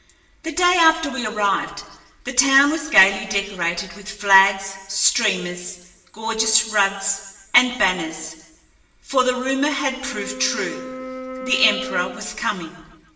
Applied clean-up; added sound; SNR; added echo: none; Wind instrument, woodwind instrument; 10 dB; reverberation time 1.1 s.